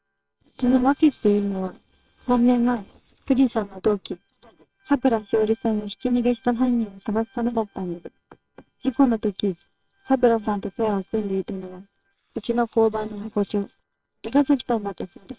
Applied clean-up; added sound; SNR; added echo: neural separator model SepFormer WHAMR!.